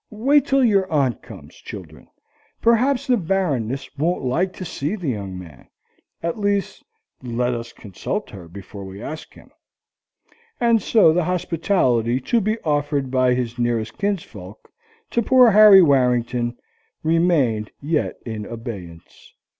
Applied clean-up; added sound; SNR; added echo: none; none; none; none.